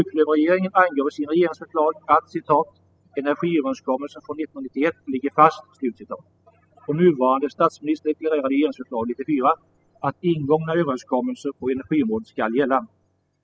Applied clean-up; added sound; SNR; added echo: classical method spectral subtraction.